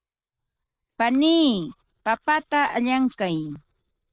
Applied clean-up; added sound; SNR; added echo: neural mask model RNNoise.